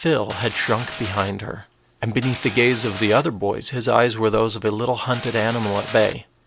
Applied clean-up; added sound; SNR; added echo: none; Mechanisms; 12 dB; none.